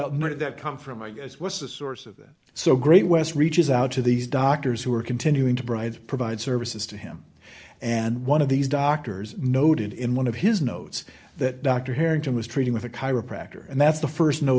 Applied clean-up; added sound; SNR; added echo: none; none; none; none.